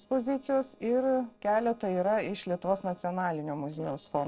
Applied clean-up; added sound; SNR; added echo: neural separator model SepFormer DNS4.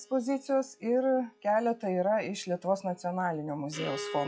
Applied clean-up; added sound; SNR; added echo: classical method log-MMSE.